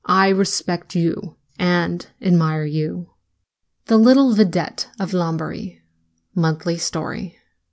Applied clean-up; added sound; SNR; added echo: none; none; none; none.